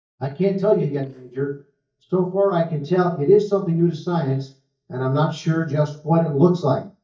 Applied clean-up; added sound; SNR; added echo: neural mask model DeepFilterNet 3.